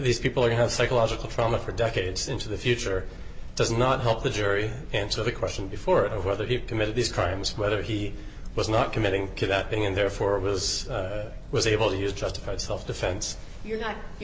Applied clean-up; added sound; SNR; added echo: none; none; none; none.